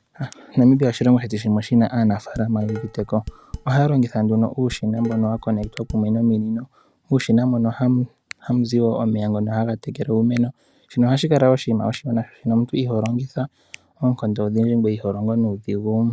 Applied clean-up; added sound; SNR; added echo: none; Dishes, pots, and pans; 16 dB; none.